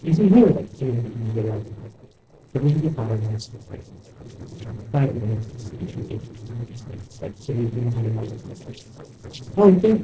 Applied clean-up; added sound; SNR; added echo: neural separator model SepFormer DNS4.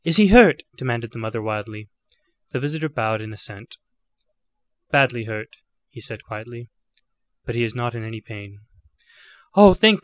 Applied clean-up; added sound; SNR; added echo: none; none; none; none.